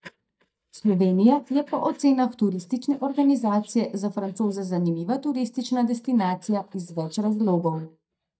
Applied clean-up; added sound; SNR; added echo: neural mask model DeepFilterNet 3.